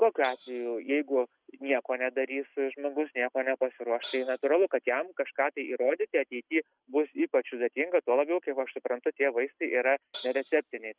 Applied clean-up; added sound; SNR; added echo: neural mask model RNNoise.